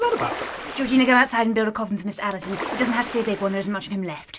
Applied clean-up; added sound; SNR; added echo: none; Ocean; 10 dB; none.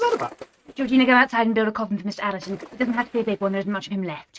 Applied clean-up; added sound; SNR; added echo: neural mask model RNNoise.